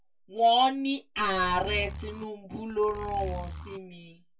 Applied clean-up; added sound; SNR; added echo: none; Zipper (clothing); 11 dB; reverberation time 0.1 s.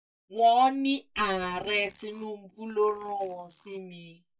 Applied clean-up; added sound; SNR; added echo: neural mask model DeepFilterNet 3.